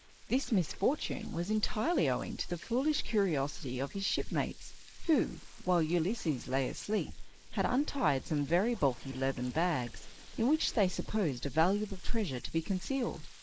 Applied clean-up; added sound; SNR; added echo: neural mask model Resemble Enhance denoiser.